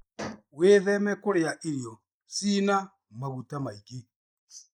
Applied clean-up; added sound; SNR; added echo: neural mask model Resemble Enhance denoiser.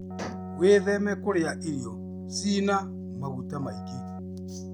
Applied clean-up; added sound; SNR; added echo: none; Keyboard (musical); 8 dB; none.